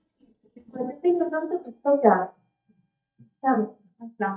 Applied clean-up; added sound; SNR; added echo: neural mask model DeepFilterNet 3.